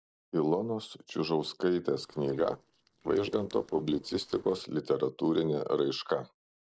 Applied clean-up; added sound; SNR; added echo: neural separator model SepFormer DNS4.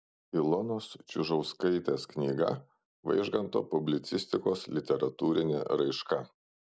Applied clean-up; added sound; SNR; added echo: none; none; none; none.